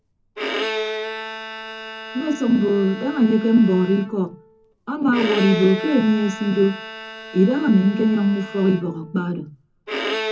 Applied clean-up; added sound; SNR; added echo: none; Bowed string instrument; 10 dB; reverberation time 0.4 s.